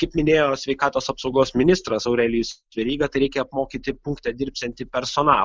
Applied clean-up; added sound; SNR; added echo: neural mask model Resemble Enhance denoiser.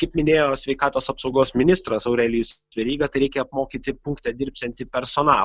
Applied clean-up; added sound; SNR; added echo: none; none; none; none.